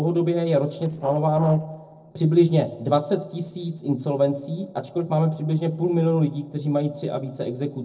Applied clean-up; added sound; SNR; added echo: neural separator model SepFormer DNS4.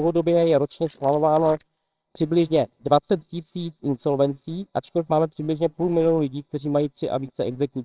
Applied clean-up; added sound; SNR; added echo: neural separator model SepFormer WHAMR!.